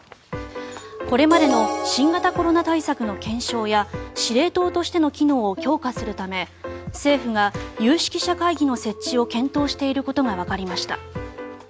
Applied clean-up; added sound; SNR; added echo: none; Chink, clink + Bowed string instrument; 20 dB; none.